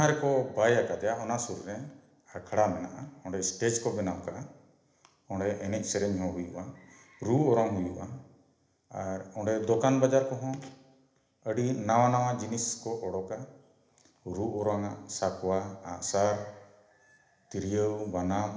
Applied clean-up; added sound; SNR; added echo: none; none; none; reverberation time 1.0 s.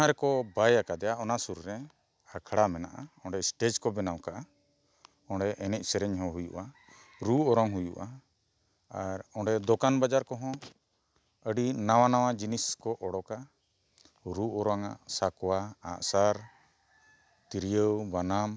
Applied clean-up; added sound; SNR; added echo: none; none; none; none.